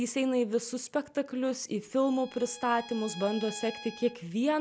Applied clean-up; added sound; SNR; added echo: none; Bowed string instrument; 16 dB; none.